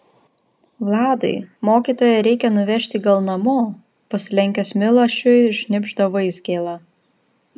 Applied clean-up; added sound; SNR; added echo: none; none; none; none.